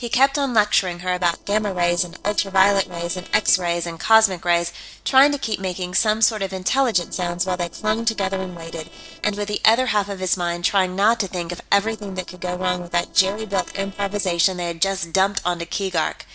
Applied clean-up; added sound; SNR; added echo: neural separator model SepFormer DNS4.